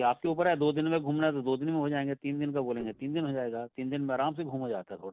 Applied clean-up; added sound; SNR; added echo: neural separator model SepFormer DNS4.